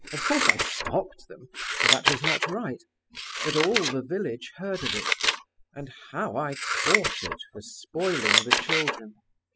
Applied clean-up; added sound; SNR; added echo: classical method spectral subtraction.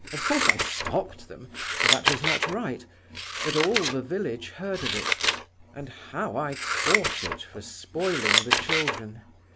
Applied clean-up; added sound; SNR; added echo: none; Scissors; -3 dB; none.